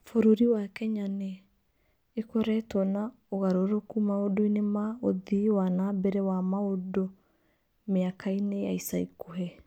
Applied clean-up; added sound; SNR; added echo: none; none; none; none.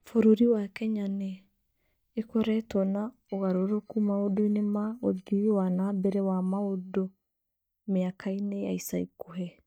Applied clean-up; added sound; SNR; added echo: neural mask model DeepFilterNet 3.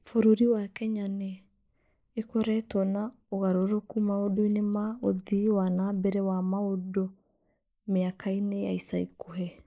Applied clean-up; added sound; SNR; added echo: neural mask model Resemble Enhance denoiser.